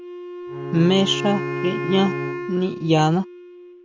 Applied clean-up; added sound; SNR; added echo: none; Wind instrument, woodwind instrument + Bowed string instrument; 7 dB; none.